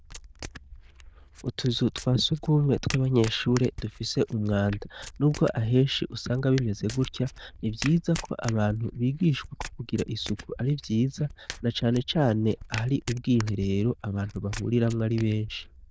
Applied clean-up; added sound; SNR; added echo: neural diffusion model UNIVERSE++.